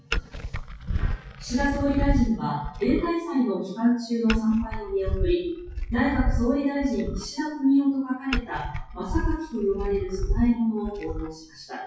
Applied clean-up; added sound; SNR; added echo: classical method WPE with log-MMSE.